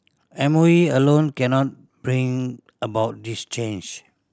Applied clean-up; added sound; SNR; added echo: none; none; none; none.